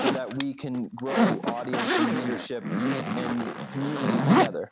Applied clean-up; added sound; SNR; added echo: none; Zipper (clothing); -5 dB; none.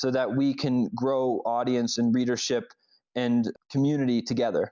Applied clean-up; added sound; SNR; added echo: none; none; none; none.